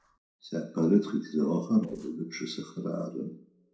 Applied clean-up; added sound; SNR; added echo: neural separator model SepFormer DNS4.